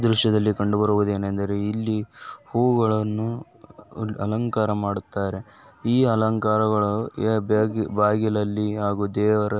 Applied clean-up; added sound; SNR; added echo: none; none; none; none.